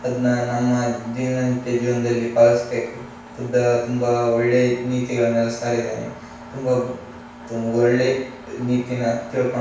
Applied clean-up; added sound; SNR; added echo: none; Engine; 18 dB; reverberation time 0.7 s.